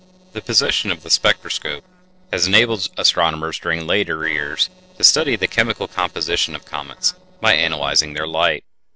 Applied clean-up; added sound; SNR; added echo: neural separator model SepFormer DNS4.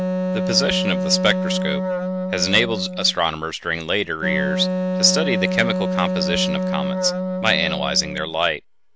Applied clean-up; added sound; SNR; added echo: none; Wind instrument, woodwind instrument; 0 dB; none.